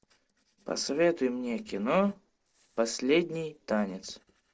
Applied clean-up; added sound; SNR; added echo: neural separator model SepFormer DNS4.